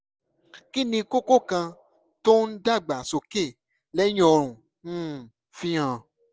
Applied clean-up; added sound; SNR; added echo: none; none; none; none.